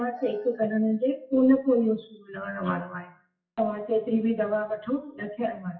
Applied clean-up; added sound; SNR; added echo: classical method WPE with log-MMSE.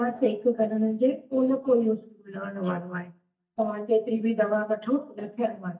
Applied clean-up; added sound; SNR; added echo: neural mask model DeepFilterNet 3.